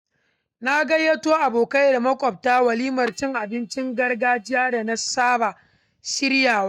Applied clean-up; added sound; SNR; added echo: neural mask model DeepFilterNet 3.